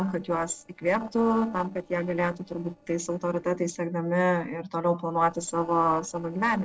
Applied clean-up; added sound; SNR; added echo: neural separator model SepFormer DNS4.